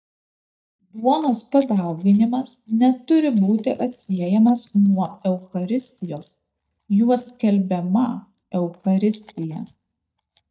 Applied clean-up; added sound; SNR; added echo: neural mask model DeepFilterNet 3.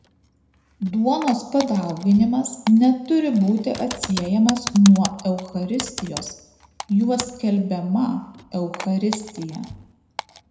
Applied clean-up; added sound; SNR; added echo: none; Typing; 15 dB; reverberation time 0.8 s.